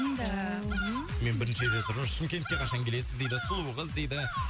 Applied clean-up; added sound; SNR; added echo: none; Bird vocalization, bird call, bird song; 7 dB; none.